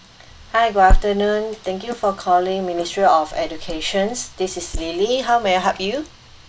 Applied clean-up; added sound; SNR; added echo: neural mask model Resemble Enhance denoiser.